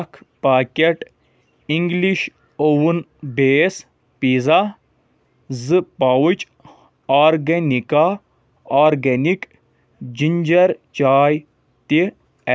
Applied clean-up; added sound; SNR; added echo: none; none; none; none.